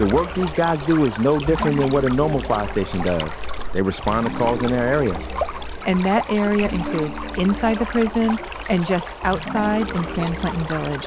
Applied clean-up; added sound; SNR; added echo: none; Stream; 8 dB; none.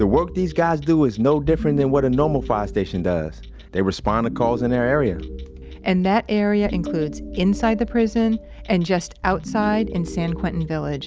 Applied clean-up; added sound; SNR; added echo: none; none; none; none.